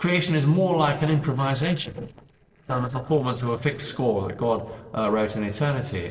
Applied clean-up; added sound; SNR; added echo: neural separator model SepFormer DNS4.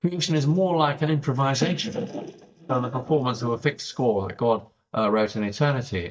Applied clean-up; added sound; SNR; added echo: neural mask model DeepFilterNet 3.